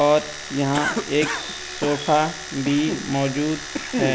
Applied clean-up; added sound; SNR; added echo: none; Cough + Domestic sounds, home sounds; 6 dB; none.